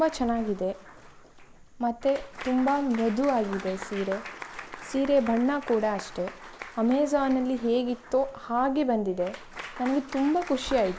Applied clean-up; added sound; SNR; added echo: none; Applause / Crowd; 16 dB; none.